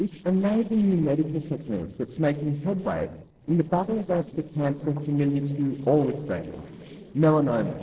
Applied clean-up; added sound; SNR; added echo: neural separator model SepFormer DNS4.